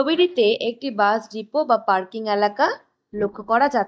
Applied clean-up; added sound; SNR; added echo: neural mask model DeepFilterNet 3.